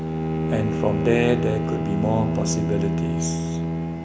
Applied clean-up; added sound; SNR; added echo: none; Bowed string instrument; -2 dB; none.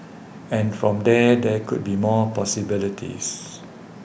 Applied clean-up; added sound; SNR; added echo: none; none; none; none.